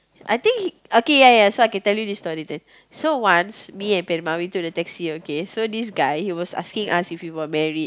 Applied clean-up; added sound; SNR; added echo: none; none; none; none.